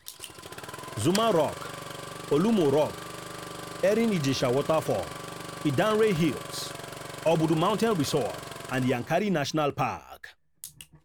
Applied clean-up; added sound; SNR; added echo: none; Engine starting; 12 dB; none.